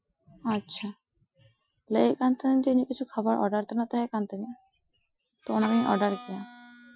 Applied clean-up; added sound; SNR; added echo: classical method Wiener filter.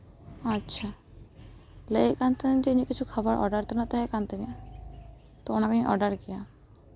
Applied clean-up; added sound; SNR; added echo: none; none; none; none.